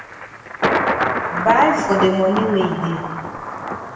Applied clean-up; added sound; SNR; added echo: none; Thunder; 2 dB; reverberation time 1.2 s.